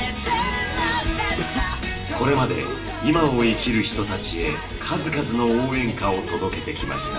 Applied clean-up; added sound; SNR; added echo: none; Respiratory sounds; 17 dB; reverberation time 0.6 s.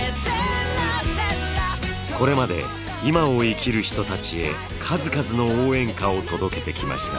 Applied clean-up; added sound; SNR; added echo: none; none; none; none.